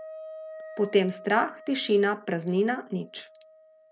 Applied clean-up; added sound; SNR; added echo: none; Wind instrument, woodwind instrument; 17 dB; none.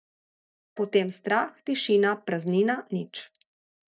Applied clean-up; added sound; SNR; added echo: neural mask model DeepFilterNet 3.